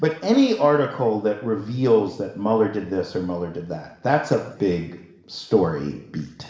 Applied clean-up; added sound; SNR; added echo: none; none; none; reverberation time 0.8 s.